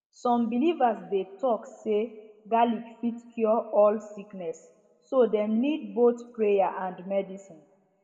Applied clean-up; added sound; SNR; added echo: none; none; none; reverberation time 1.0 s.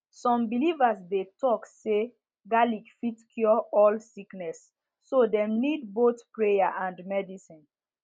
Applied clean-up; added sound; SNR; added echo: none; none; none; none.